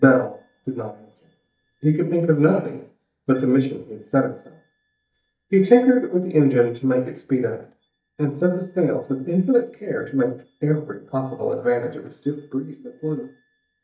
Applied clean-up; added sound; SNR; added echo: neural mask model DeepFilterNet 3.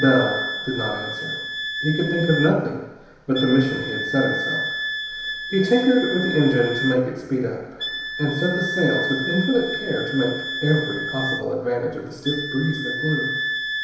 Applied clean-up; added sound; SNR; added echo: none; Wind instrument, woodwind instrument; 5 dB; reverberation time 1.0 s.